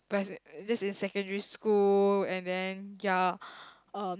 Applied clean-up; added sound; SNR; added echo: none; none; none; none.